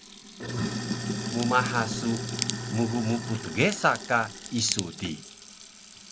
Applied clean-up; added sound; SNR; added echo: none; Crack + Sink (filling or washing); 4 dB; none.